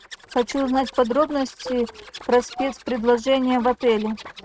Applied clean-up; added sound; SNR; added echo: neural mask model RNNoise.